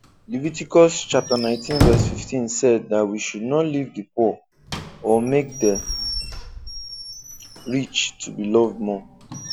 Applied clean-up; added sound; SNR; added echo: none; Squeak / Slam / Wood; 6 dB; none.